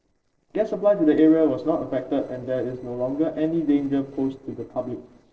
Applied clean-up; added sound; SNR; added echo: neural separator model SepFormer DNS4.